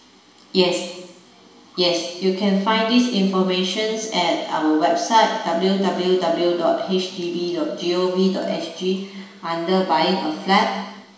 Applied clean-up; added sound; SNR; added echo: none; none; none; reverberation time 1.0 s.